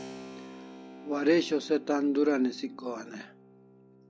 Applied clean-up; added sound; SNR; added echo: none; Keyboard (musical); 17 dB; none.